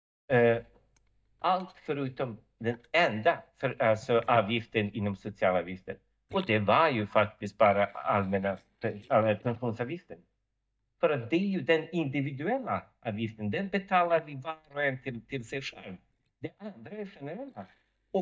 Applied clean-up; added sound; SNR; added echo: neural mask model DeepFilterNet 3.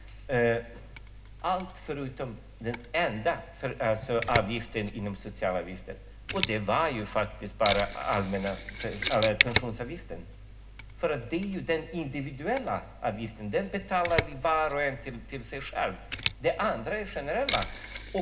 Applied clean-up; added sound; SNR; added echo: none; Mechanisms; 5 dB; reverberation time 0.2 s.